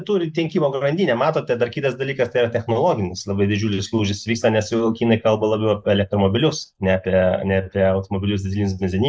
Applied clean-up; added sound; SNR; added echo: neural mask model Resemble Enhance denoiser.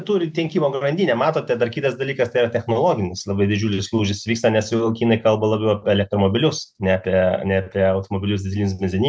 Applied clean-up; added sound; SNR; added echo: none; none; none; none.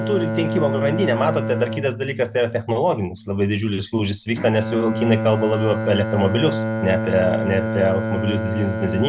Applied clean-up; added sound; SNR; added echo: none; Bowed string instrument; 4 dB; none.